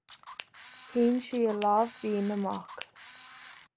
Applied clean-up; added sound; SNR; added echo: none; Camera; 16 dB; none.